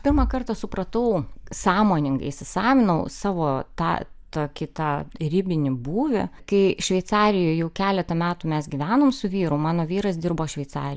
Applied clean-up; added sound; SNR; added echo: none; none; none; none.